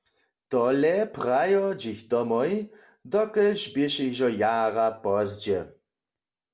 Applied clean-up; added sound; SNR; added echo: none; none; none; none.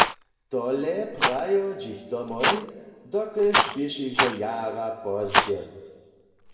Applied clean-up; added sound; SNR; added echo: none; Rattle; 0 dB; reverberation time 1.5 s.